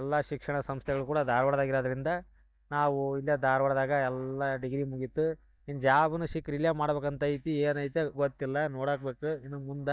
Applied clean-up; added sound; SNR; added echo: neural mask model DeepFilterNet 3.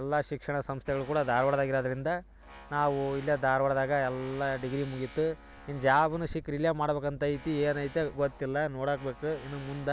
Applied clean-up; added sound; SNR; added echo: none; Tools; 19 dB; none.